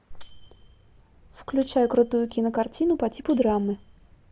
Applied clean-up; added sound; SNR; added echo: none; Tambourine; 18 dB; none.